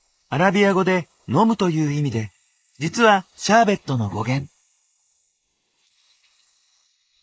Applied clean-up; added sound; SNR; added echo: neural mask model Resemble Enhance denoiser.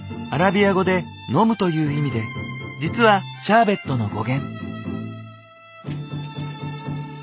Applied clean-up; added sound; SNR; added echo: none; none; none; none.